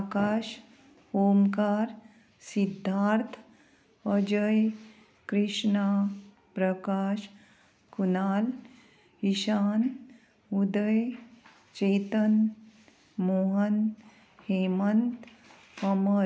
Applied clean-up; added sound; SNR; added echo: none; none; none; none.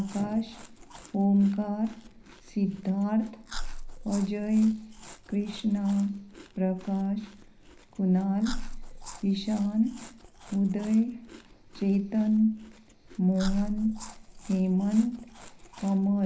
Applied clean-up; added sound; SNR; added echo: none; Chewing, mastication; 13 dB; reverberation time 0.5 s.